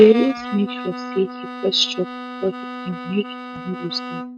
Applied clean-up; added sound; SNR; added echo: neural mask model RNNoise.